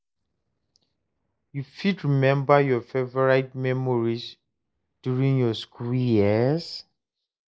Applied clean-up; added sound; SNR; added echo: neural mask model Resemble Enhance denoiser.